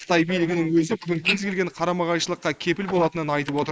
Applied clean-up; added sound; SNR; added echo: neural mask model Resemble Enhance denoiser.